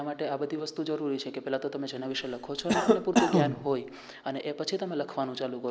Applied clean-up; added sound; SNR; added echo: none; Cough; -3 dB; none.